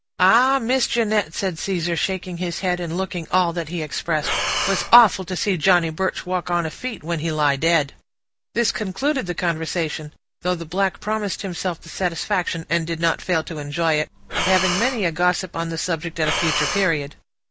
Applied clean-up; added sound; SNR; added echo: none; Breathing; 4 dB; none.